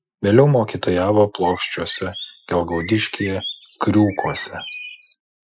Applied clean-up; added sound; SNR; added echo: classical method Wiener filter.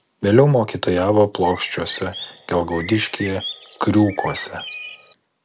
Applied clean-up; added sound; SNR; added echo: none; Bird; 15 dB; none.